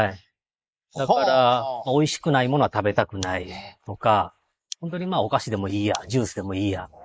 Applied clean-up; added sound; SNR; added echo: neural mask model Resemble Enhance denoiser.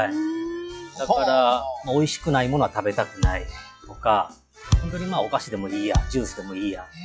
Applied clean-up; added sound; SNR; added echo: classical method log-MMSE.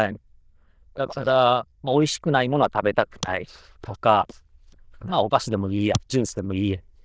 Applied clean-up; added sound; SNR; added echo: neural diffusion model UNIVERSE++.